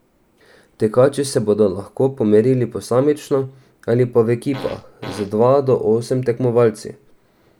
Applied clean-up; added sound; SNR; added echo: none; Fart; 16 dB; none.